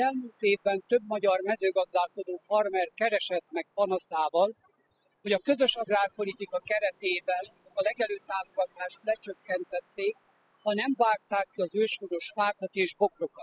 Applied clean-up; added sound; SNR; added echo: classical method spectral subtraction.